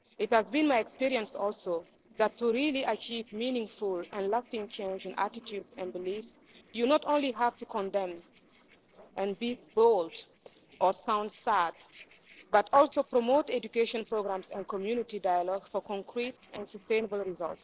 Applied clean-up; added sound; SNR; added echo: neural separator model SepFormer DNS4.